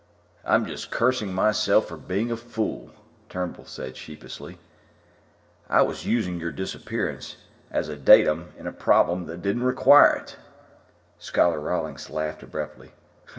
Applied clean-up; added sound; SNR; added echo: none; none; none; reverberation time 2.0 s.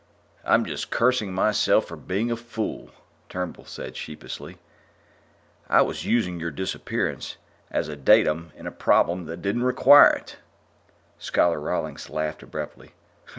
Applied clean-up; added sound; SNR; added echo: none; none; none; none.